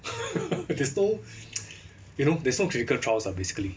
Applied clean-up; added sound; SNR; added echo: none; none; none; none.